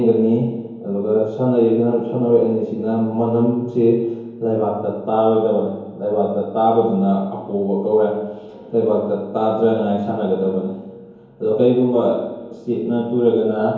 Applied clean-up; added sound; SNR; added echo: none; none; none; reverberation time 1.0 s.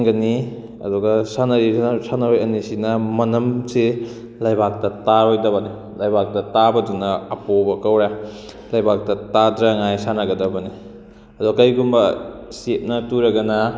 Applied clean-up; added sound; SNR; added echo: none; none; none; none.